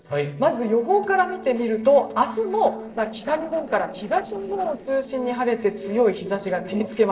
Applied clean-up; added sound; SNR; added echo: neural separator model SepFormer DNS4.